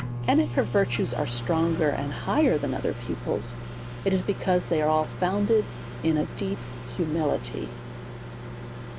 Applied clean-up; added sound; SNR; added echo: none; Microwave oven; 8 dB; none.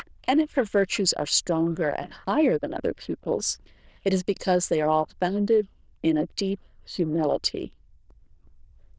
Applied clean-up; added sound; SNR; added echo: neural diffusion model UNIVERSE++.